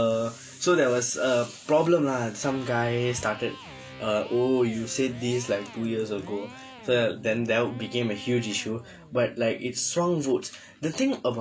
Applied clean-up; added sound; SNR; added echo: none; Electric guitar; 20 dB; none.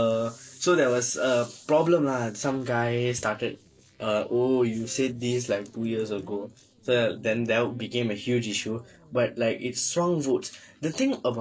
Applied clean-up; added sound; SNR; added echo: neural separator model SepFormer DNS4.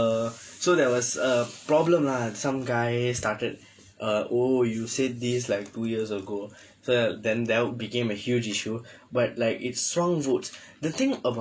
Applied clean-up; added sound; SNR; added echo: none; none; none; none.